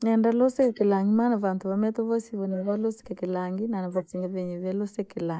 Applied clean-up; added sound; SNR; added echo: neural mask model Resemble Enhance denoiser.